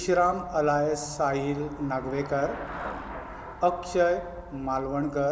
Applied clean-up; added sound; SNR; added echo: none; Traffic noise, roadway noise / Bicycle; 13 dB; none.